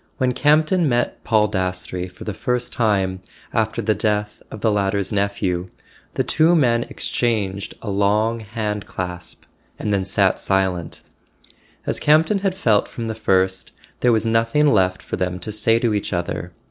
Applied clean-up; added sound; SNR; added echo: none; none; none; none.